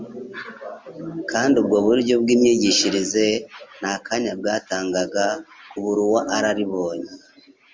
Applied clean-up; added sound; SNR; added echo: none; none; none; none.